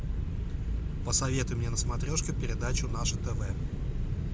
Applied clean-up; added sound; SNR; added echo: none; none; none; none.